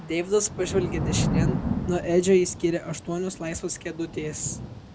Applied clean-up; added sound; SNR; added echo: none; Thunder / Rain; 4 dB; none.